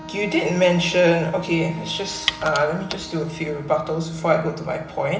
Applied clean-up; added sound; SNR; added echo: none; Wind instrument, woodwind instrument; 18 dB; reverberation time 1.6 s.